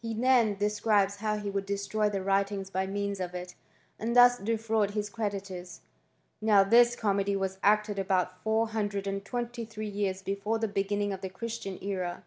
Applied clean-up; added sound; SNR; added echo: none; none; none; none.